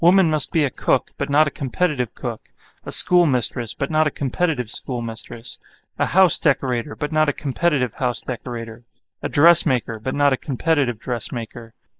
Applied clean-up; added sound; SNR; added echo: neural mask model Resemble Enhance denoiser.